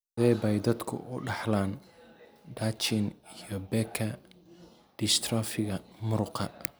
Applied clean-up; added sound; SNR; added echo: none; none; none; none.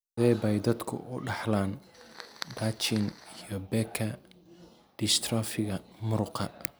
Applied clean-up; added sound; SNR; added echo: none; Fire; 16 dB; none.